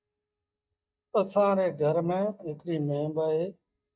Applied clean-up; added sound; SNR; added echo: neural mask model DeepFilterNet 3.